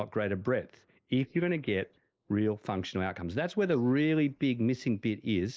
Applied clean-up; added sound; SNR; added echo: neural mask model Resemble Enhance denoiser.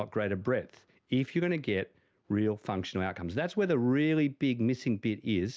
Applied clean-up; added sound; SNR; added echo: none; none; none; none.